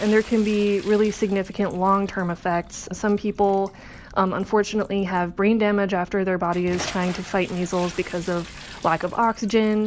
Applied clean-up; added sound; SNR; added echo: none; Bathtub (filling or washing) / Splash, splatter; 20 dB; none.